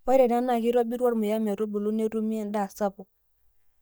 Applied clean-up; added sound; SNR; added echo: neural mask model DeepFilterNet 3.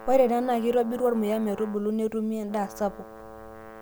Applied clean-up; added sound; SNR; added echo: none; Brass instrument; 18 dB; none.